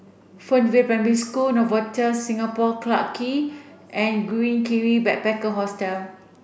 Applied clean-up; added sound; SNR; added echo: none; none; none; none.